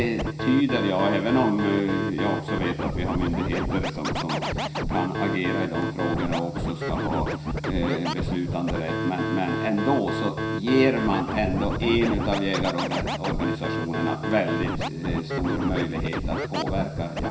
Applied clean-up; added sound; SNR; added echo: none; Scratching (performance technique); 2 dB; reverberation time 0.5 s.